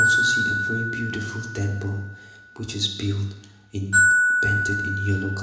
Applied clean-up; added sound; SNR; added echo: none; Glockenspiel; -4 dB; reverberation time 1.0 s.